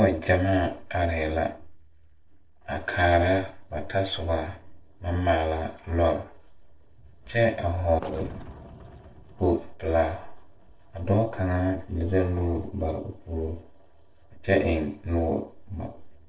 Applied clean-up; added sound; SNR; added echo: neural separator model SepFormer DNS4.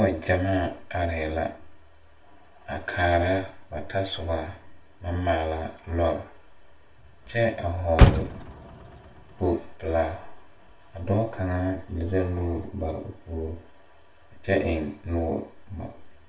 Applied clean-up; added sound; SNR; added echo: none; Motor vehicle (road); 4 dB; reverberation time 0.2 s.